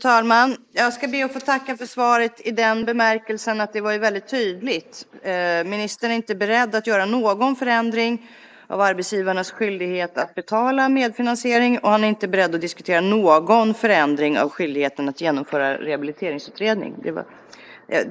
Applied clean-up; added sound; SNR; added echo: neural mask model Resemble Enhance denoiser.